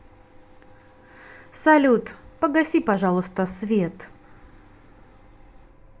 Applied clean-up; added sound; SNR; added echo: none; none; none; none.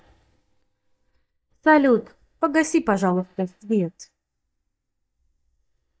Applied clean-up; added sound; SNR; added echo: neural mask model DeepFilterNet 3.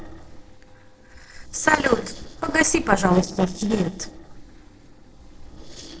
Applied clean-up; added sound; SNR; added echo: neural separator model SepFormer DNS4.